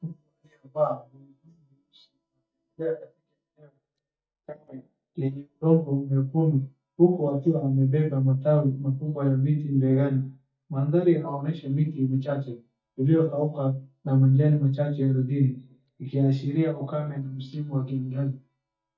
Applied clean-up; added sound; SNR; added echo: neural mask model DeepFilterNet 3.